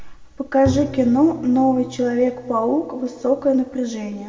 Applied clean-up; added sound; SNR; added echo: none; Bowed string instrument; 13 dB; reverberation time 1.5 s.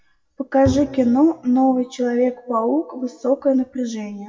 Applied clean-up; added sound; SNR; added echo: classical method WPE with log-MMSE.